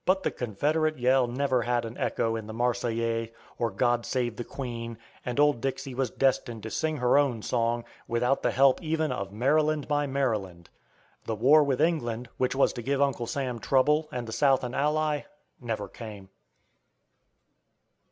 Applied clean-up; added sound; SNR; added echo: none; none; none; none.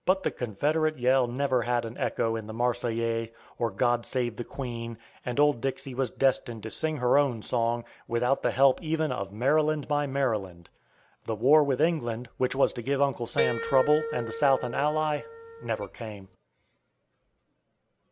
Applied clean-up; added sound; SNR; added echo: none; Harp; 7 dB; none.